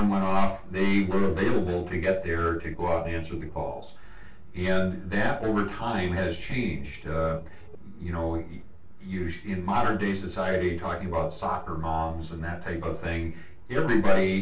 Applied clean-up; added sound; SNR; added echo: neural separator model SepFormer DNS4.